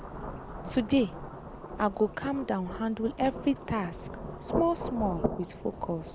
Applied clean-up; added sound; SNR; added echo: none; Rain / Thunderstorm; 7 dB; none.